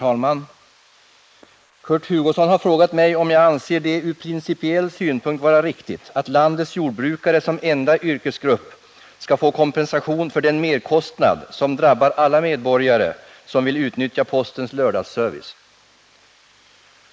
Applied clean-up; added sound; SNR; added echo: neural mask model Resemble Enhance denoiser.